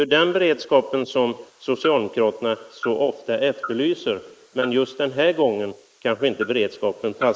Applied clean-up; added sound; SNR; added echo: neural mask model Resemble Enhance denoiser.